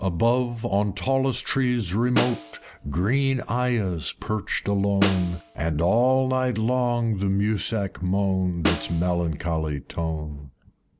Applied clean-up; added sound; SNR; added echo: none; Snare drum; 10 dB; none.